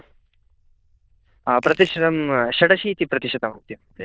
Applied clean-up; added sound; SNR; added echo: neural diffusion model UNIVERSE++.